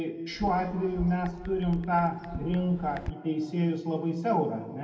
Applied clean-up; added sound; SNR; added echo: none; Chatter / Chirp, tweet / Car passing by / Typing; 13 dB; reverberation time 1.6 s.